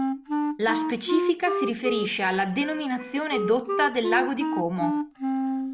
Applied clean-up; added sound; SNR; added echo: none; Wind instrument, woodwind instrument; 1 dB; none.